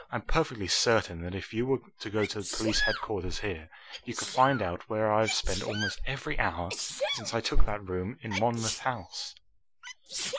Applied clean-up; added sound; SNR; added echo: neural mask model Resemble Enhance denoiser.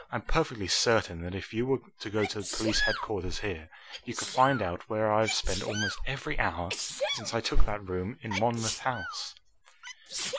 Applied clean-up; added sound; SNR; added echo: none; Sneeze; 9 dB; none.